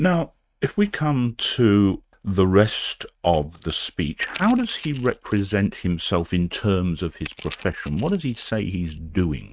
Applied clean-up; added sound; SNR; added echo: neural mask model RNNoise.